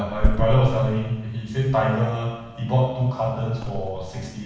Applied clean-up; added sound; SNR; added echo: none; Thump, thud; 5 dB; reverberation time 1.1 s.